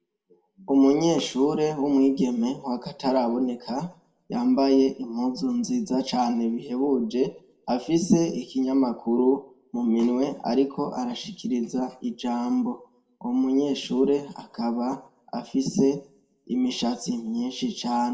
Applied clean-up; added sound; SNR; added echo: none; none; none; reverberation time 0.6 s.